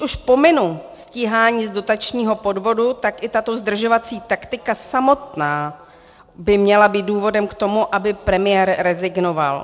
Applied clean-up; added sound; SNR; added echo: none; none; none; none.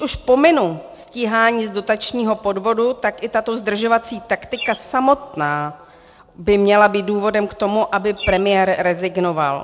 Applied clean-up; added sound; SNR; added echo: none; Bird; 16 dB; none.